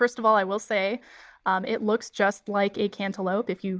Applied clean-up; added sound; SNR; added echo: none; none; none; none.